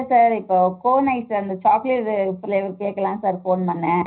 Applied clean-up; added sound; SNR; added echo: none; none; none; reverberation time 0.5 s.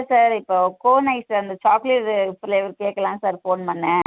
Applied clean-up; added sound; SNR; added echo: none; none; none; none.